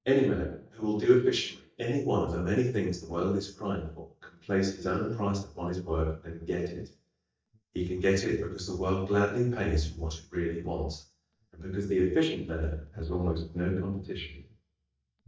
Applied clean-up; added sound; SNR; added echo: neural mask model DeepFilterNet 3.